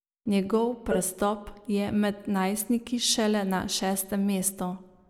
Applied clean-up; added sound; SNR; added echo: neural mask model Resemble Enhance denoiser.